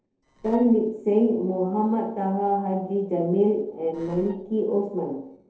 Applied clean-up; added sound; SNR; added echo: neural separator model SepFormer DNS4.